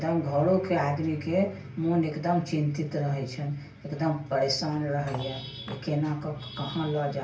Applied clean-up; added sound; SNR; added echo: none; Cutlery, silverware; 18 dB; reverberation time 0.3 s.